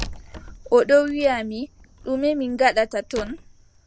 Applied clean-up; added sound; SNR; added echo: none; Wood; 16 dB; none.